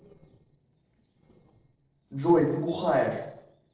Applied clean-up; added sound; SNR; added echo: neural separator model SepFormer DNS4.